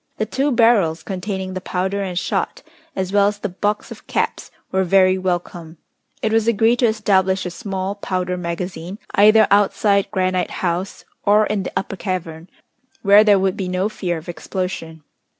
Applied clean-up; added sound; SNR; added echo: none; none; none; none.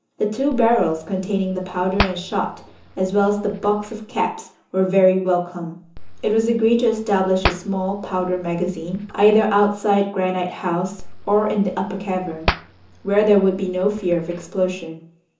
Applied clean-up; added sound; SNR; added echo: none; Hands; 11 dB; reverberation time 0.8 s.